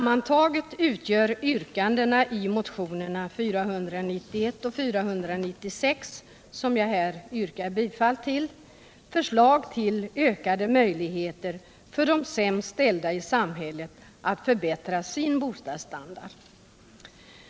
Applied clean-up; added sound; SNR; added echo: none; none; none; none.